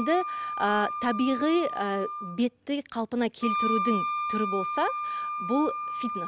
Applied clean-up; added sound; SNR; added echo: none; Wind instrument, woodwind instrument; 3 dB; none.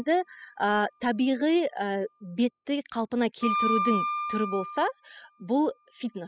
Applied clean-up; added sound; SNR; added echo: classical method spectral subtraction.